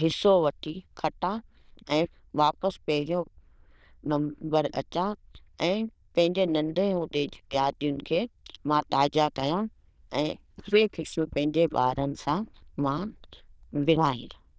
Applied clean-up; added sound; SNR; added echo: neural diffusion model UNIVERSE++.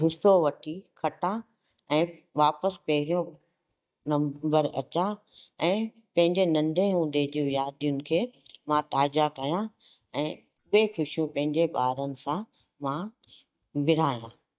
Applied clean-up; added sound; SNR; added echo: neural mask model DeepFilterNet 3.